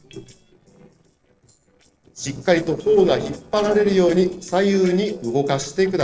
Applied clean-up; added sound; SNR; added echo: neural separator model SepFormer DNS4.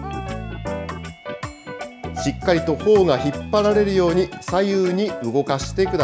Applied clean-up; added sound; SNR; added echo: none; none; none; none.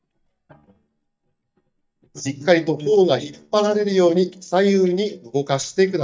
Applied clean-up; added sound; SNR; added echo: neural mask model DeepFilterNet 3.